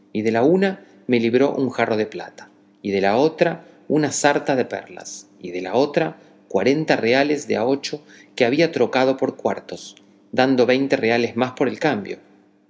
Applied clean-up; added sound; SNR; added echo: none; none; none; none.